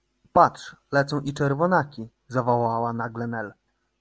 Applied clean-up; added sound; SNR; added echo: none; none; none; none.